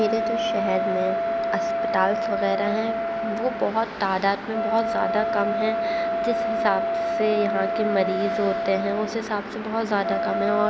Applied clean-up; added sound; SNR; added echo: none; Wind instrument, woodwind instrument; 1 dB; none.